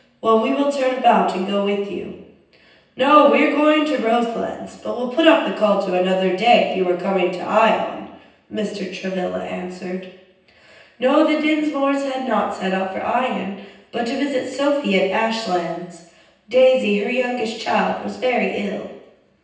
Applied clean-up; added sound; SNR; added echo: none; none; none; reverberation time 0.9 s.